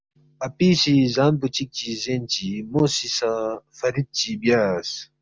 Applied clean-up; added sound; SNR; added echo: none; none; none; none.